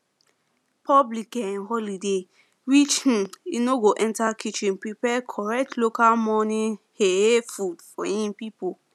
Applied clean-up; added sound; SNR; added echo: none; none; none; none.